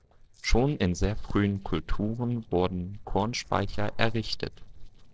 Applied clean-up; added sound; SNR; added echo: neural separator model SepFormer DNS4.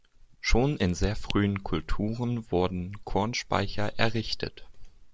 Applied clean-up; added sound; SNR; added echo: none; none; none; none.